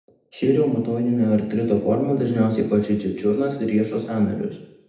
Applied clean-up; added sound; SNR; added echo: none; none; none; reverberation time 0.8 s.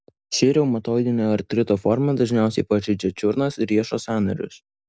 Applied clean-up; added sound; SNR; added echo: none; none; none; none.